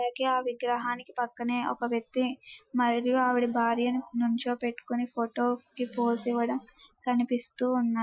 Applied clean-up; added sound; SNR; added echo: classical method Wiener filter.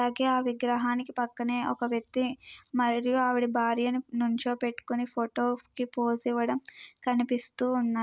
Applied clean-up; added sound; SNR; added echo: none; none; none; none.